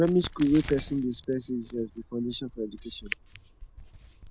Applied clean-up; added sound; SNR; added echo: none; Crack; 15 dB; none.